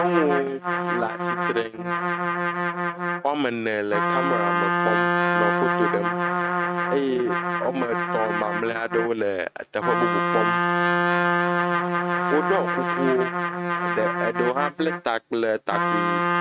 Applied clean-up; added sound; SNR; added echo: neural mask model RNNoise.